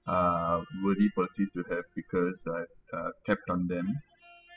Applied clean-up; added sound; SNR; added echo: classical method spectral subtraction.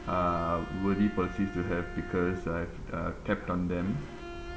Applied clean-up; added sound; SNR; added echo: none; Bowed string instrument; 14 dB; none.